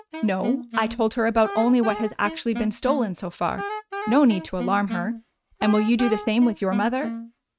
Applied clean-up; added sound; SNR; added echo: neural mask model RNNoise.